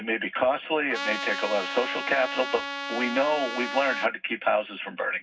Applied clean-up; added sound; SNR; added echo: none; Trumpet; 6 dB; reverberation time 0.4 s.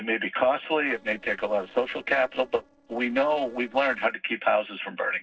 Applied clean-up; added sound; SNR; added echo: neural separator model SepFormer DNS4.